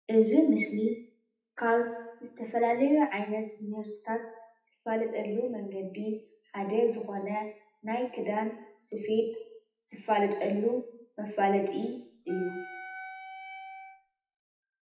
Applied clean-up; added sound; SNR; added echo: classical method WPE with log-MMSE.